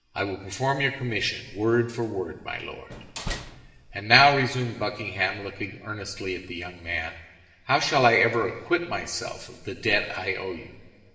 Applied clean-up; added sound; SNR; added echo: none; Slam; 10 dB; reverberation time 2.7 s.